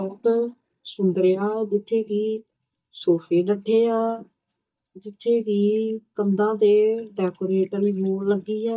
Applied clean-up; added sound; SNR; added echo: neural mask model DeepFilterNet 3.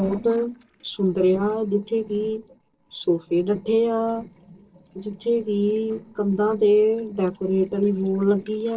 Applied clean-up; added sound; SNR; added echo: neural separator model SepFormer DNS4.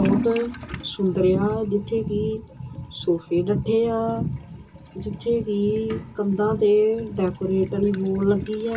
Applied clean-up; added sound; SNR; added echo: none; Toilet flush / Liquid; 13 dB; reverberation time 0.2 s.